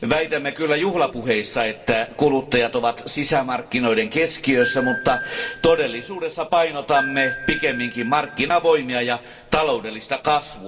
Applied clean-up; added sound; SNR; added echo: none; Ringtone / Bell; 8 dB; reverberation time 2.1 s.